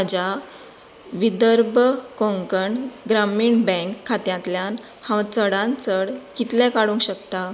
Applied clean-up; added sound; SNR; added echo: none; none; none; none.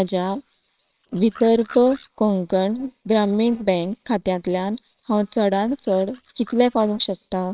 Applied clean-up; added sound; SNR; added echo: neural separator model SepFormer WHAMR!.